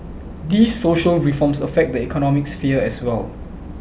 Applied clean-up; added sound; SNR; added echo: none; none; none; none.